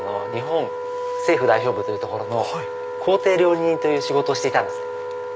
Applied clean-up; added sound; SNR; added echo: none; Wind instrument, woodwind instrument; 6 dB; none.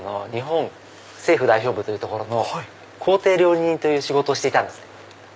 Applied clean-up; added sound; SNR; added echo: none; none; none; none.